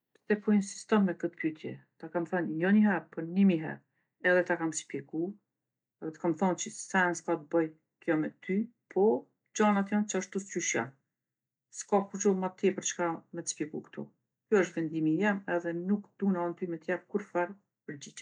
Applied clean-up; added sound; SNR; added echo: none; none; none; none.